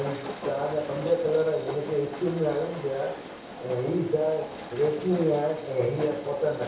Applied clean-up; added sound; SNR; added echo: none; Train; 11 dB; reverberation time 0.6 s.